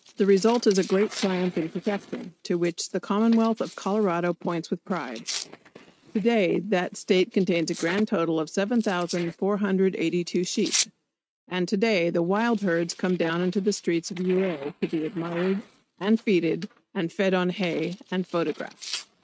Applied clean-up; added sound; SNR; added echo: neural mask model RNNoise.